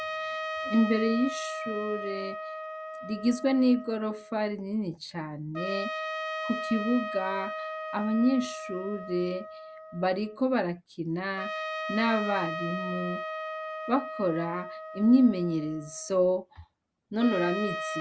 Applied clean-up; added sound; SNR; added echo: none; Trumpet; 8 dB; none.